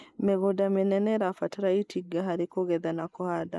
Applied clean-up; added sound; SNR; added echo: neural mask model Resemble Enhance denoiser.